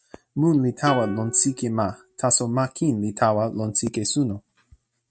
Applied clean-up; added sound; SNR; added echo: neural mask model RNNoise.